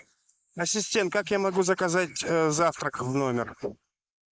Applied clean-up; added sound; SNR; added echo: neural mask model Resemble Enhance denoiser.